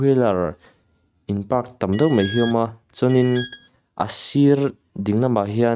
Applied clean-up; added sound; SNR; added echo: neural mask model RNNoise.